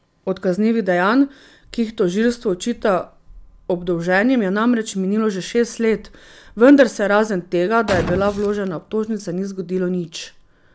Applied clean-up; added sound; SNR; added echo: none; Boom; 9 dB; none.